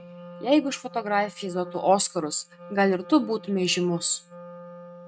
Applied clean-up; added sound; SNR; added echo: neural mask model RNNoise.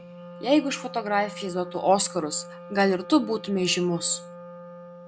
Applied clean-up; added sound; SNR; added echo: none; Wind instrument, woodwind instrument; 15 dB; none.